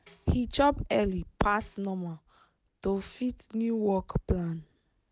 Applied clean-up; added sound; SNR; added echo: none; Tambourine; 18 dB; none.